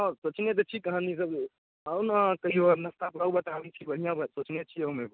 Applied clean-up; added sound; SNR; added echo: none; none; none; none.